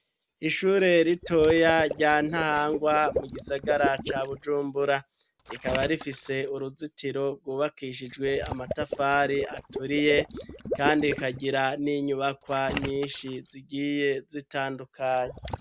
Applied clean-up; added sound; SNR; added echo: none; Water / Liquid + Tambourine; 10 dB; none.